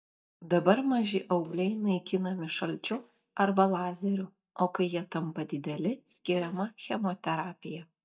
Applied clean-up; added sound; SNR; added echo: neural mask model DeepFilterNet 3.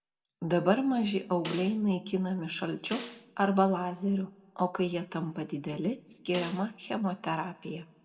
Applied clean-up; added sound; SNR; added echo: none; Snare drum; 13 dB; reverberation time 0.8 s.